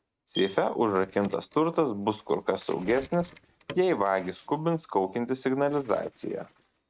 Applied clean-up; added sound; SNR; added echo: neural mask model RNNoise.